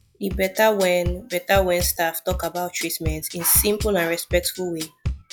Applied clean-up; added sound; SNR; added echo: classical method log-MMSE.